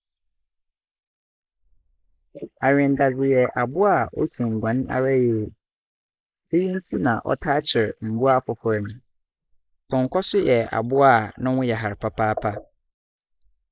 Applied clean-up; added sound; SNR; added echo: neural mask model Resemble Enhance denoiser.